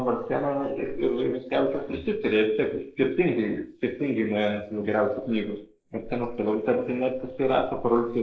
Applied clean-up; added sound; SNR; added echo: neural mask model Resemble Enhance denoiser.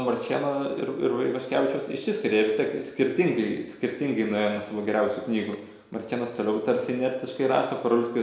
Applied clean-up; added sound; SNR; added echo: none; none; none; none.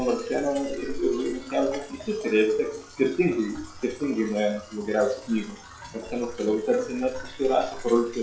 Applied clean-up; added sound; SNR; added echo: classical method log-MMSE.